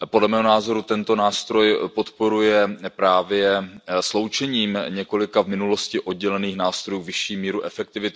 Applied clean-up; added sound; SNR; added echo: none; none; none; none.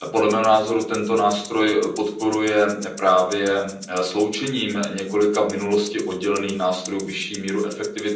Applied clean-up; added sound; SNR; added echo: none; Rattle (instrument); 19 dB; reverberation time 0.6 s.